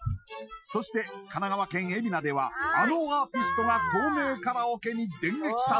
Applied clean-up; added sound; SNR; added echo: classical method Wiener filter.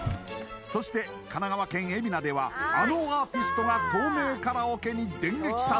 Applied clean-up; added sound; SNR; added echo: none; Wild animals; 17 dB; none.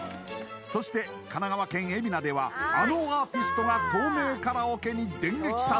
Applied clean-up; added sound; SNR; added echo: none; none; none; none.